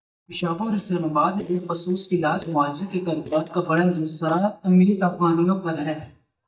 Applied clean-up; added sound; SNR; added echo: neural mask model DeepFilterNet 3.